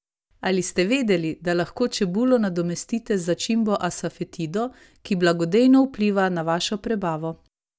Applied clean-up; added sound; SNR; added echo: none; none; none; none.